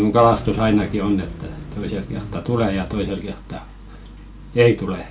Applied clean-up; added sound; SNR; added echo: none; Car; 12 dB; none.